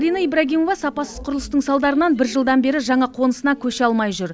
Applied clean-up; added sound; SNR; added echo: none; none; none; none.